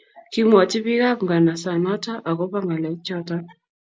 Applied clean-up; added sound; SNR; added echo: none; none; none; none.